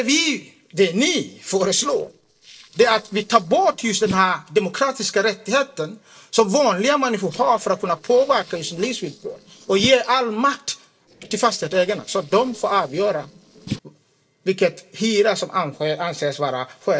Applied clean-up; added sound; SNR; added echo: neural separator model SepFormer DNS4.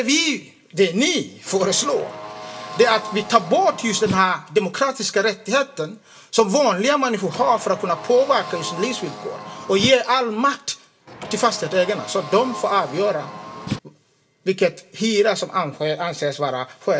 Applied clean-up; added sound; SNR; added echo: none; Car; 13 dB; reverberation time 0.2 s.